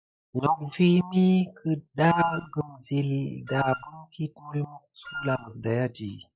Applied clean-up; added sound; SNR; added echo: classical method log-MMSE.